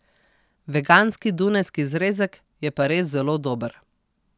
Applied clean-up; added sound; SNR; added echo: none; none; none; none.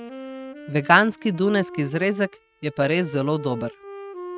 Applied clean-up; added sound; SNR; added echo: neural mask model RNNoise.